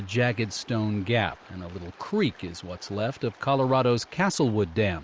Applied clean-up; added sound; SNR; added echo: none; none; none; none.